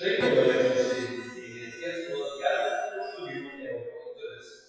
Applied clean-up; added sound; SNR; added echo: classical method WPE with log-MMSE.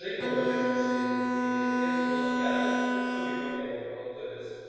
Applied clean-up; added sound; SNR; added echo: none; Bowed string instrument; -4 dB; reverberation time 2.2 s.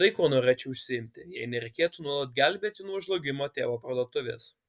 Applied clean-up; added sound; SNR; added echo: none; none; none; none.